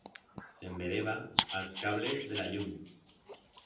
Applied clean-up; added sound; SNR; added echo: none; Dog; 2 dB; reverberation time 0.6 s.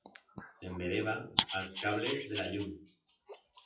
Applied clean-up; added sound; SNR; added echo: classical method WPE with log-MMSE.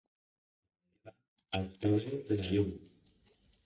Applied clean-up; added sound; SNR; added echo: neural mask model DeepFilterNet 3.